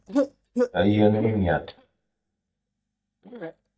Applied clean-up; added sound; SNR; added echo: neural mask model DeepFilterNet 3.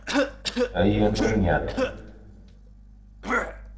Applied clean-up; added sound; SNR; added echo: neural separator model SepFormer DNS4.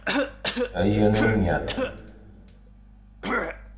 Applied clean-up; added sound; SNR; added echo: none; Cough; 3 dB; reverberation time 1.5 s.